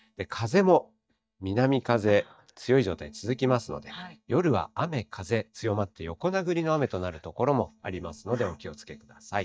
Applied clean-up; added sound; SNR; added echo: neural mask model DeepFilterNet 3.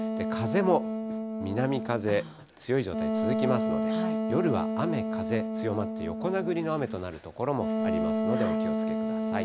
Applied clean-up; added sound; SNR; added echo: none; Wind instrument, woodwind instrument; -1 dB; none.